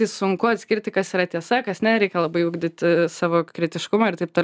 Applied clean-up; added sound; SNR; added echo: none; none; none; none.